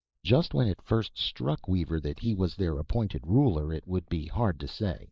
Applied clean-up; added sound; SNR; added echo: neural mask model Resemble Enhance denoiser.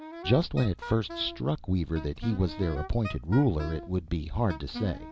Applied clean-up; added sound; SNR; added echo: none; Wind instrument, woodwind instrument; 13 dB; none.